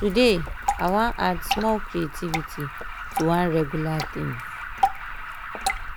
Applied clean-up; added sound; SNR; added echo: none; Alarm + Drip / Water; 4 dB; none.